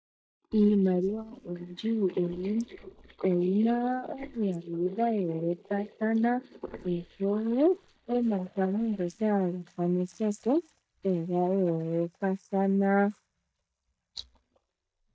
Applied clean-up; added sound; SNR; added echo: neural mask model DeepFilterNet 3.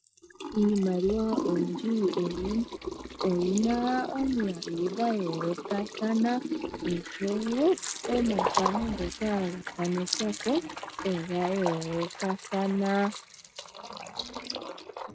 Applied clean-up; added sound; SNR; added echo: neural mask model RNNoise.